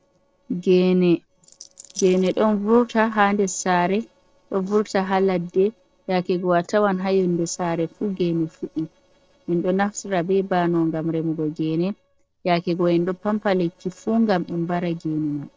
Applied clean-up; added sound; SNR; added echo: neural separator model SepFormer DNS4.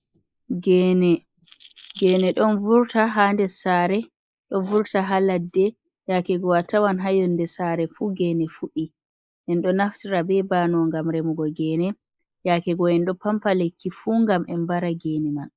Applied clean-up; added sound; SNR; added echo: neural mask model Resemble Enhance denoiser.